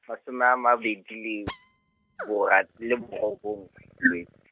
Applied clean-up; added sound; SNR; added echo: neural mask model RNNoise.